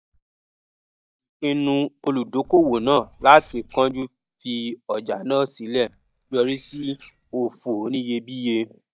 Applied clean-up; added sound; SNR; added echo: neural mask model DeepFilterNet 3.